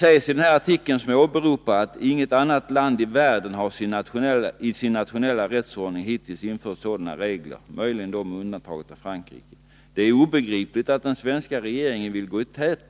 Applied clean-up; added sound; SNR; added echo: none; none; none; none.